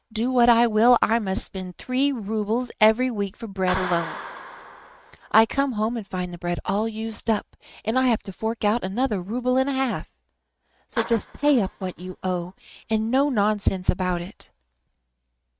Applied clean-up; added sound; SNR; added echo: neural mask model RNNoise.